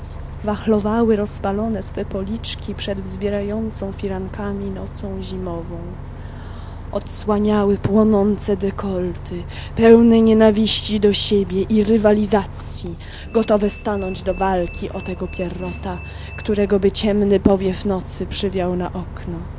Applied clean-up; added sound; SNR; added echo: none; Bus; 12 dB; none.